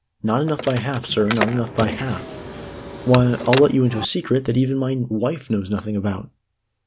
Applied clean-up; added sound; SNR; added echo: none; Car; 8 dB; none.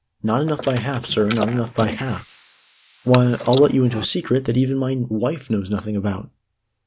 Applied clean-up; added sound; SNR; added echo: neural mask model Resemble Enhance denoiser.